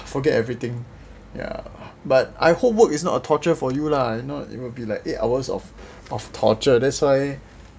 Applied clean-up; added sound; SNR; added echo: none; none; none; none.